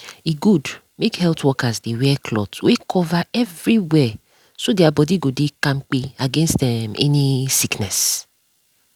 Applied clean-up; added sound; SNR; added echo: none; none; none; none.